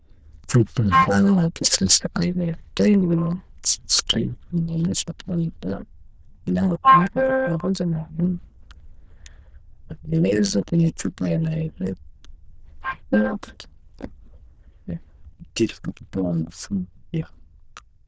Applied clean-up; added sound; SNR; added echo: neural diffusion model UNIVERSE++.